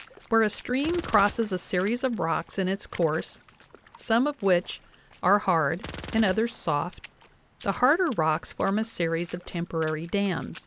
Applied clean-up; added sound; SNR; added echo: none; Gunshot, gunfire + Water / Splash, splatter; 18 dB; none.